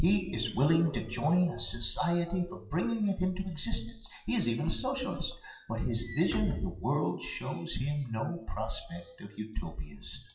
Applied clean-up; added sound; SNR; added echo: classical method WPE with log-MMSE.